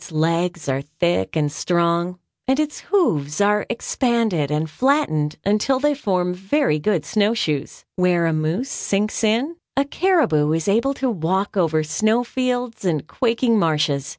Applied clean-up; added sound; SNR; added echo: none; none; none; none.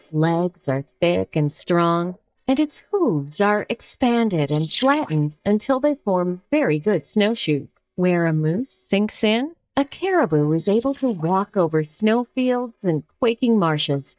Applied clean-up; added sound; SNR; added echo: neural mask model DeepFilterNet 3.